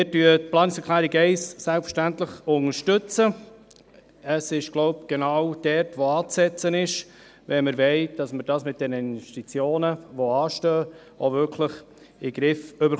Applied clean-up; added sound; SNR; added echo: none; none; none; none.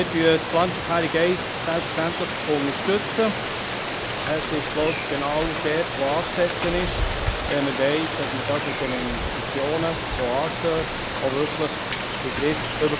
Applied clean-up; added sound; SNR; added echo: none; Rain; 2 dB; none.